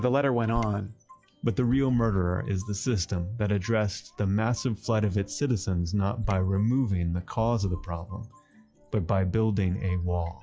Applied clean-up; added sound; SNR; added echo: classical method log-MMSE.